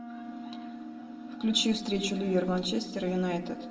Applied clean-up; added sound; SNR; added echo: none; Wind instrument, woodwind instrument; 12 dB; reverberation time 1.4 s.